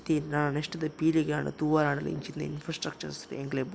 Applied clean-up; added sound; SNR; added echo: none; none; none; none.